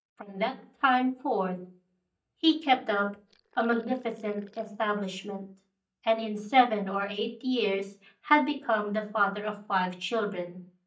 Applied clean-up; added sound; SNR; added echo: neural mask model DeepFilterNet 3.